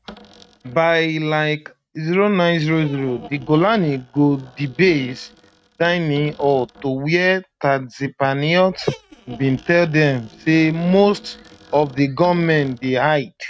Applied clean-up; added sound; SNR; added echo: neural mask model RNNoise.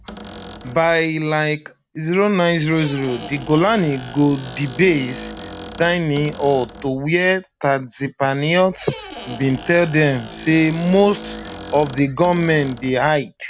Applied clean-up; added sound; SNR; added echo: none; Squeak; 16 dB; none.